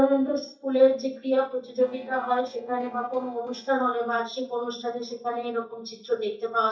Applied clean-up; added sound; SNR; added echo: neural mask model DeepFilterNet 3.